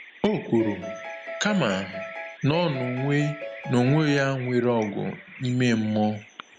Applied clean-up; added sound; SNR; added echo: none; Piano + Bird vocalization, bird call, bird song; 13 dB; none.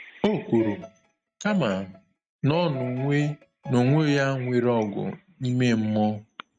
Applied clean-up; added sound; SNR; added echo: neural mask model RNNoise.